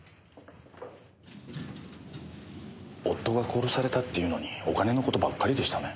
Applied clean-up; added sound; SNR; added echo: none; none; none; none.